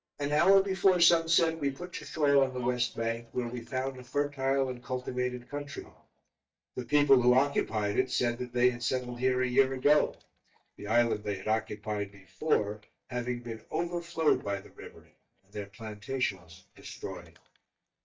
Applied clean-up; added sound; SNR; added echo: neural mask model DeepFilterNet 3.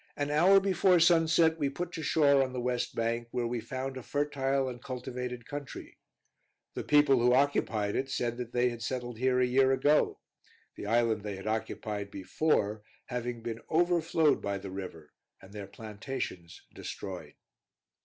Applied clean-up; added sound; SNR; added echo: none; none; none; none.